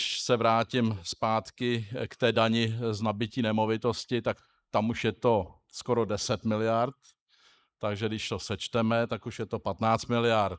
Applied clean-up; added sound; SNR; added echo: neural mask model Resemble Enhance denoiser.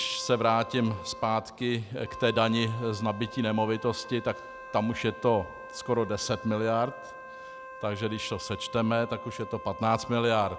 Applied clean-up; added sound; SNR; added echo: none; Wind instrument, woodwind instrument; 14 dB; none.